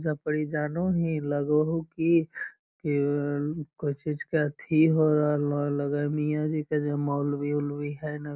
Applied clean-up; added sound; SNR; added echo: none; none; none; none.